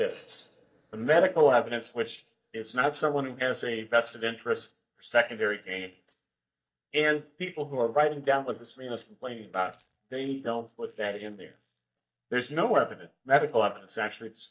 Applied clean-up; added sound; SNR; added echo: neural mask model DeepFilterNet 3.